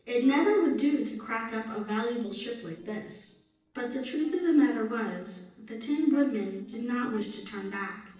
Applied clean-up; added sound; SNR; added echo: neural separator model SepFormer DNS4.